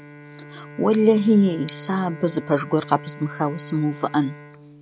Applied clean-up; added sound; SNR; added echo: none; Bowed string instrument; 17 dB; none.